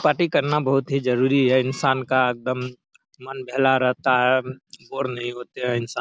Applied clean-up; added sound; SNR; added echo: none; none; none; none.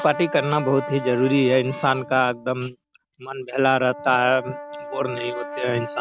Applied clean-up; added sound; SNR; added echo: none; Brass instrument; 12 dB; none.